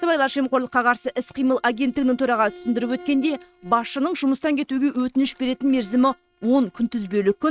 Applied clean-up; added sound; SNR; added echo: neural mask model RNNoise.